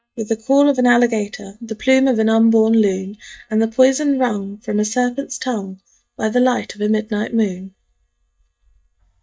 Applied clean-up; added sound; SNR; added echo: neural mask model DeepFilterNet 3.